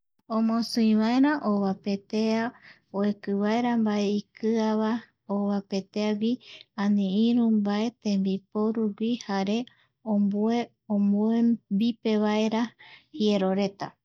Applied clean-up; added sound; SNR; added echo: none; none; none; none.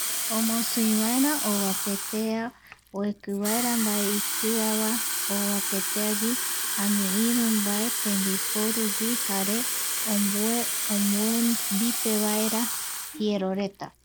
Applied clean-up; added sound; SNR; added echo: none; Fill (with liquid) / Water tap, faucet; 1 dB; none.